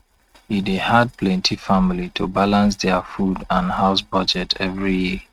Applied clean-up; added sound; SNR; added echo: neural mask model RNNoise.